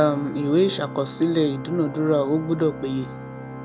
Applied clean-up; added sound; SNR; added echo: none; Organ; 13 dB; none.